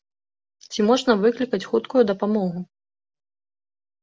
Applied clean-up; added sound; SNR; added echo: none; none; none; none.